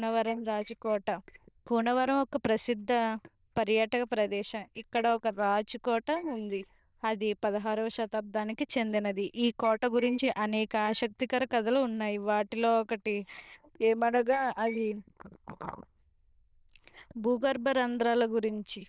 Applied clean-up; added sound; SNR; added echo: neural diffusion model UNIVERSE++.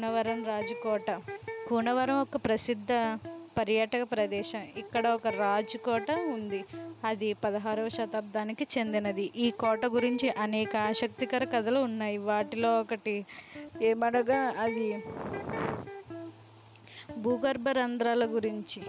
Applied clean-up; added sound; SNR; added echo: none; Electric guitar; 13 dB; none.